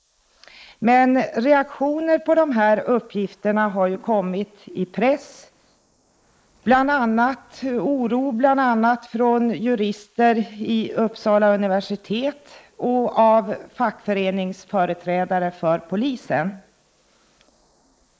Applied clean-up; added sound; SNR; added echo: neural mask model Resemble Enhance denoiser.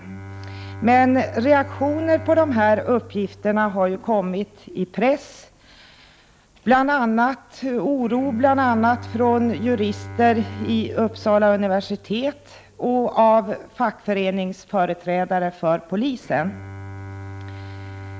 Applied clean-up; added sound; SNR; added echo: none; Bowed string instrument; 16 dB; none.